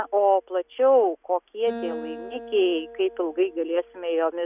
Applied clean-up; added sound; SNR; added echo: none; Acoustic guitar; 17 dB; none.